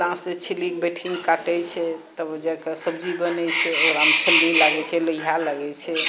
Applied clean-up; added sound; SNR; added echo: none; none; none; none.